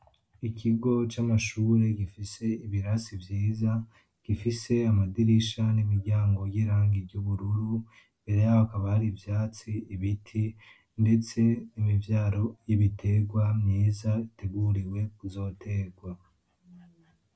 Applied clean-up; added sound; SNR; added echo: none; none; none; none.